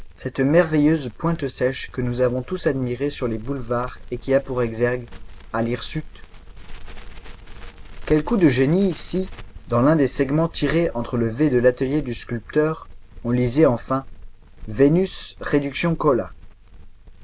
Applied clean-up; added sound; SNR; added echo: none; Crackle; 14 dB; none.